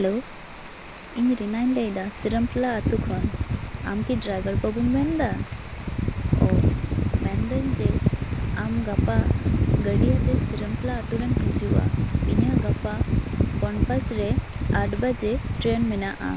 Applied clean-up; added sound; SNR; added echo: none; Rain; 16 dB; none.